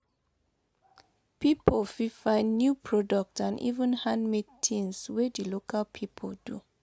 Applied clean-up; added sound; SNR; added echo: none; none; none; none.